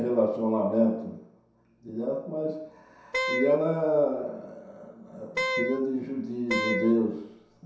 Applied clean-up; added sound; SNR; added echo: none; Wind instrument, woodwind instrument; 4 dB; reverberation time 0.7 s.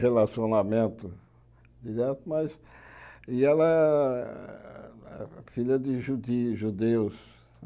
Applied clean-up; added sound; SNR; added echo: none; none; none; none.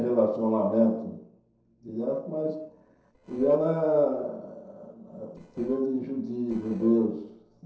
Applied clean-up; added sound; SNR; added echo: neural separator model SepFormer DNS4.